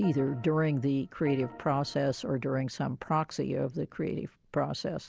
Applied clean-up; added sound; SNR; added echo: none; Organ; 18 dB; none.